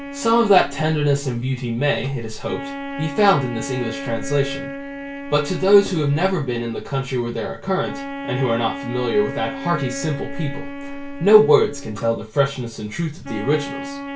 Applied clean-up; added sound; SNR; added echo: none; Wind instrument, woodwind instrument; 11 dB; reverberation time 0.2 s.